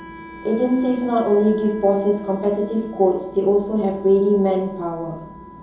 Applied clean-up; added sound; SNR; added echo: none; Wind instrument, woodwind instrument; 20 dB; reverberation time 2.8 s.